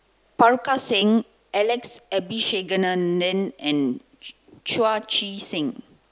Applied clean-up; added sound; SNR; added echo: none; none; none; none.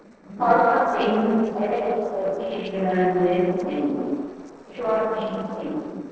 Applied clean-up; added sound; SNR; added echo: neural separator model SepFormer DNS4.